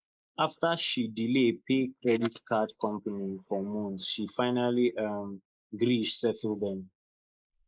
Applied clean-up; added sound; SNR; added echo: neural mask model Resemble Enhance denoiser.